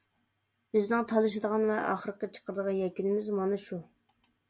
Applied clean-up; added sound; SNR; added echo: none; none; none; none.